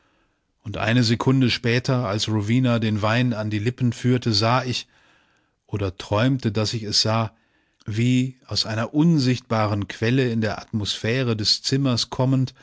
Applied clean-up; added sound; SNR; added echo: none; none; none; none.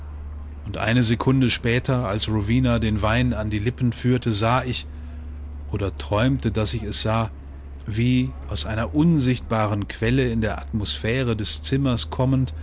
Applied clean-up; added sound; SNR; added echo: none; Truck; 11 dB; none.